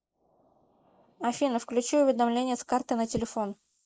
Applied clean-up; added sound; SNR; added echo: neural mask model Resemble Enhance denoiser.